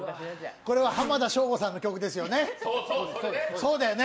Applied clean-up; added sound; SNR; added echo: none; Motorcycle; 18 dB; none.